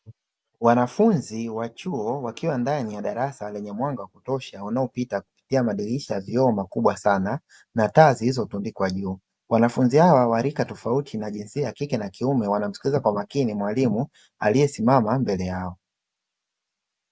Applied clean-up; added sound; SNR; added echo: none; none; none; none.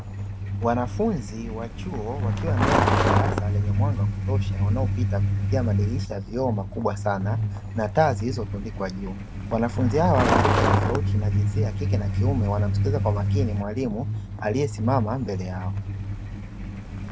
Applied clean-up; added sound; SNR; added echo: none; Truck; -4 dB; none.